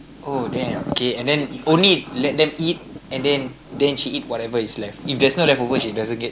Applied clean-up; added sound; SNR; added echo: none; none; none; none.